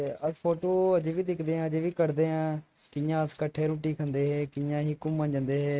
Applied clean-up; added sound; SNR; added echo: neural mask model RNNoise.